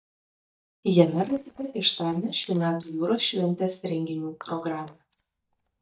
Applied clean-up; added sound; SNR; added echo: neural mask model DeepFilterNet 3.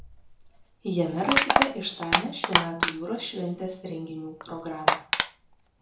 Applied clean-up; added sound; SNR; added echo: none; Crushing; -4 dB; reverberation time 0.6 s.